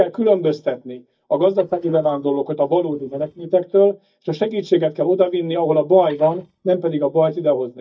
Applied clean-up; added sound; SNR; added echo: neural mask model DeepFilterNet 3.